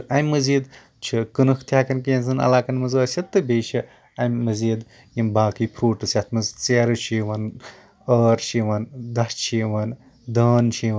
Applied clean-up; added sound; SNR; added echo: none; none; none; none.